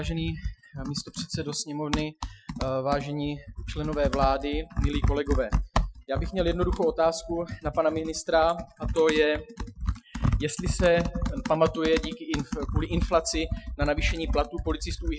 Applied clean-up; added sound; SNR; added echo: classical method Wiener filter.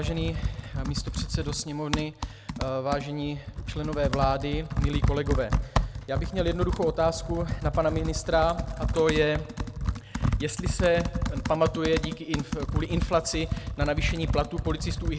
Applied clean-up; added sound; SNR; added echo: none; Computer keyboard; 1 dB; none.